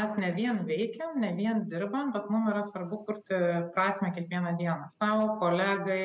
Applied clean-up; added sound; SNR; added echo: none; none; none; none.